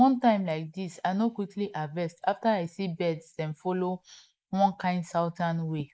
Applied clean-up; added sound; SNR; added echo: neural mask model Resemble Enhance denoiser.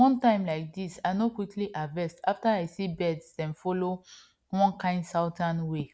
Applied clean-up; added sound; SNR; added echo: none; none; none; none.